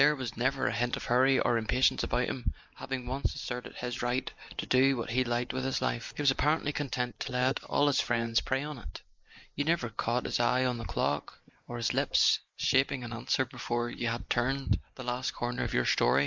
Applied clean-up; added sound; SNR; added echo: neural mask model Resemble Enhance denoiser.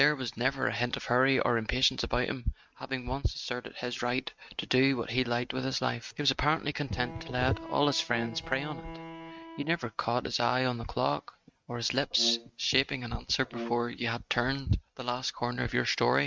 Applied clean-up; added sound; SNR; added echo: neural mask model RNNoise.